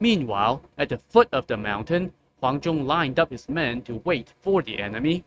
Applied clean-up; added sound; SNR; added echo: neural mask model RNNoise.